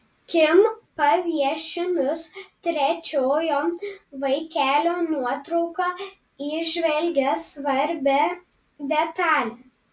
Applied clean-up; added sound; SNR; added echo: none; none; none; none.